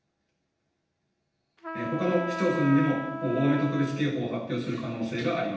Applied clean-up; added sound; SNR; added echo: none; Trumpet; 9 dB; reverberation time 0.9 s.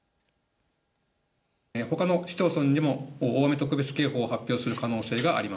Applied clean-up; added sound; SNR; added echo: none; none; none; none.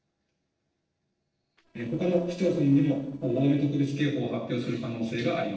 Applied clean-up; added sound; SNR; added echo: neural separator model SepFormer DNS4.